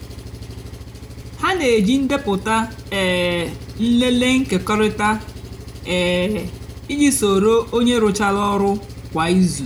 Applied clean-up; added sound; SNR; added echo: none; Engine; 14 dB; none.